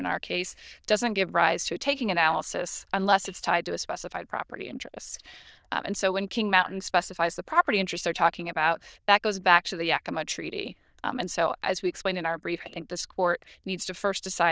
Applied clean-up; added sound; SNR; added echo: neural diffusion model UNIVERSE++.